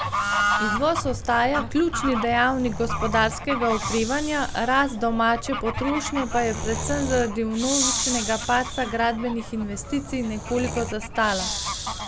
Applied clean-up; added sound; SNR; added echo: none; Bird / Fowl + Breathing; 4 dB; none.